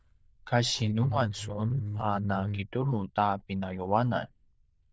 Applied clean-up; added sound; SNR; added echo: neural diffusion model UNIVERSE++.